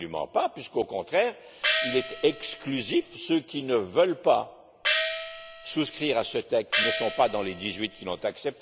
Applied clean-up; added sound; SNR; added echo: none; Gong; 3 dB; none.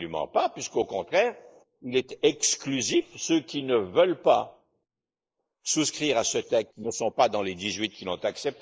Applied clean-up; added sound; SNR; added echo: neural mask model Resemble Enhance denoiser.